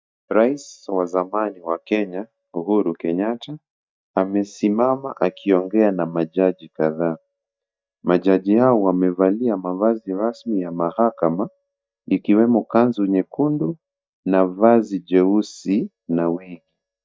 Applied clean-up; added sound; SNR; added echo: neural mask model DeepFilterNet 3.